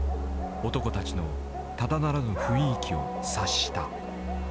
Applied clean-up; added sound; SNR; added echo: none; Dog; 7 dB; none.